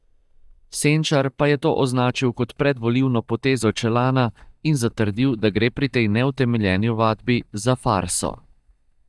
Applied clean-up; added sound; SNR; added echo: neural mask model DeepFilterNet 3.